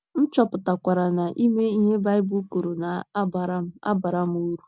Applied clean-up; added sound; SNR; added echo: none; none; none; none.